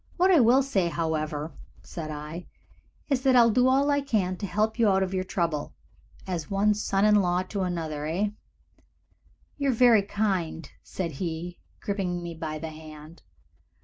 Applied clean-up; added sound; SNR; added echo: none; none; none; none.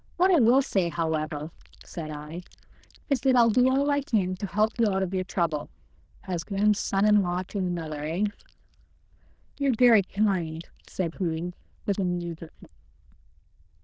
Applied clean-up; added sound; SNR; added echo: neural diffusion model UNIVERSE++.